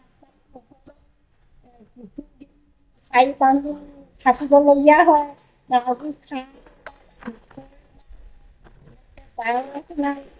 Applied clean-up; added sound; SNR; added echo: neural mask model DeepFilterNet 3.